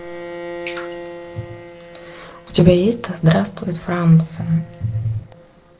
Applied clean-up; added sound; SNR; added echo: neural separator model SepFormer DNS4.